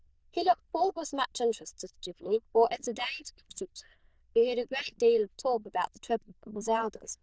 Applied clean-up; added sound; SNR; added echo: neural diffusion model UNIVERSE++.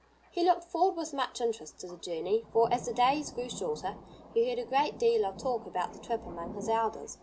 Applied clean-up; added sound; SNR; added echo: none; Thunder; 17 dB; none.